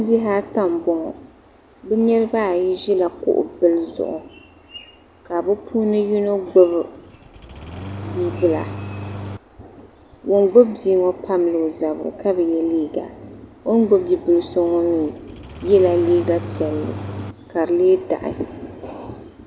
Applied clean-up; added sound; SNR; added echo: none; Engine starting; 12 dB; none.